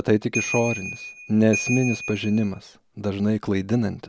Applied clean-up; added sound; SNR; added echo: none; Ringtone / Bell; 8 dB; none.